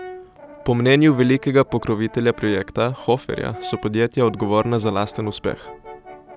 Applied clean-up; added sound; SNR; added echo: none; Brass instrument; 19 dB; none.